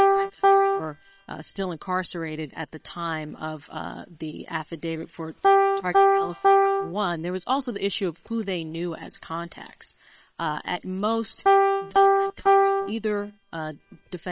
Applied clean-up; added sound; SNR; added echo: neural separator model SepFormer WHAM!.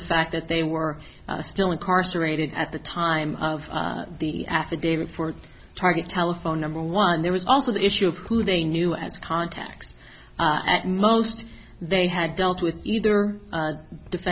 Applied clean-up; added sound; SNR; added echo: none; none; none; none.